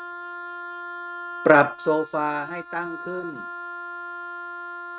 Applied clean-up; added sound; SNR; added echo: neural mask model RNNoise.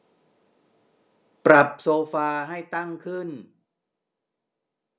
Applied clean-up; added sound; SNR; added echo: none; none; none; none.